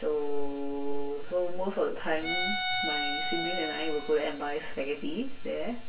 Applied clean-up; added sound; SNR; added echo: none; Bowed string instrument; 5 dB; reverberation time 0.2 s.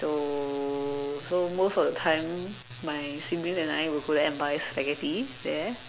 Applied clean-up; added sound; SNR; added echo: none; none; none; none.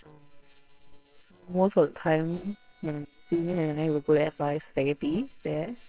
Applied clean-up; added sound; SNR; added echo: neural separator model SepFormer WHAMR!.